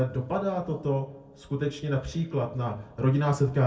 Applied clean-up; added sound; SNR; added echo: none; none; none; reverberation time 0.3 s.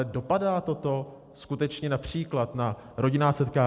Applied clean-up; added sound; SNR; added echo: none; none; none; none.